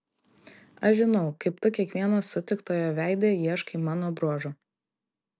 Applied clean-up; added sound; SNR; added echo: none; none; none; none.